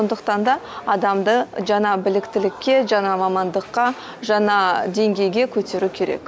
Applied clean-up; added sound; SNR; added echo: none; none; none; none.